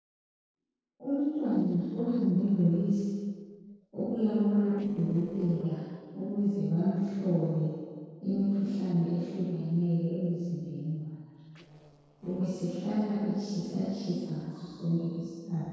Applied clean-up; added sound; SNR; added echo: neural separator model SepFormer DNS4.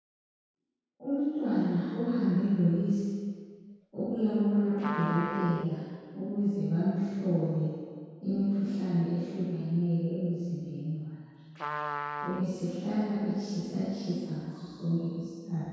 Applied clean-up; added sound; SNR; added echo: none; Trumpet; 10 dB; reverberation time 2.0 s.